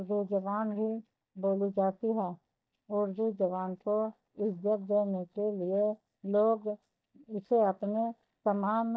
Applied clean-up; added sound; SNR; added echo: neural mask model DeepFilterNet 3.